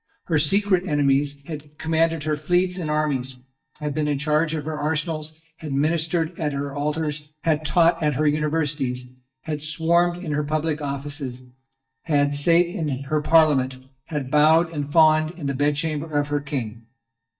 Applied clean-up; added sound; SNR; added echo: neural mask model DeepFilterNet 3.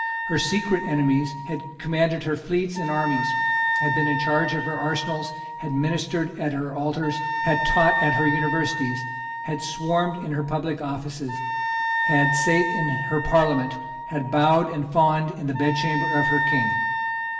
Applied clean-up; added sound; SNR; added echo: none; Wind instrument, woodwind instrument; 3 dB; reverberation time 1.0 s.